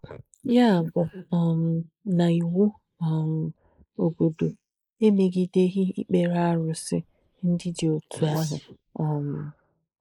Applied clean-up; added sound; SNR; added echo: neural mask model Resemble Enhance denoiser.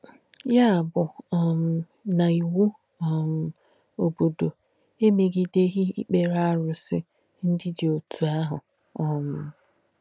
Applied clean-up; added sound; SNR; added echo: none; none; none; none.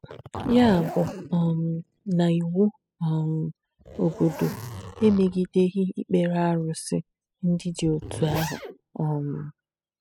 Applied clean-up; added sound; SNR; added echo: classical method spectral subtraction.